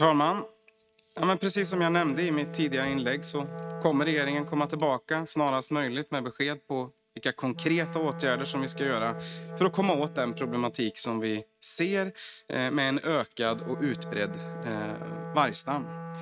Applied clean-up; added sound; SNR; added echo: neural mask model RNNoise.